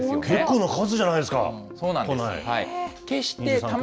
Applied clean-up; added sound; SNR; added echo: none; none; none; none.